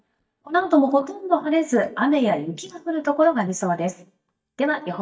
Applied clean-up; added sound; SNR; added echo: neural mask model DeepFilterNet 3.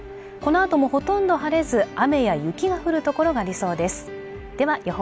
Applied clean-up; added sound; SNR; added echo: none; none; none; none.